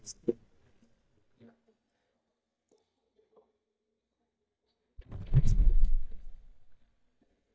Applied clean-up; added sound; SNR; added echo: neural mask model DeepFilterNet 3.